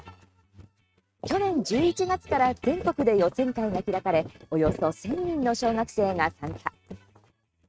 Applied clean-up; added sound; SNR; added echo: neural mask model RNNoise.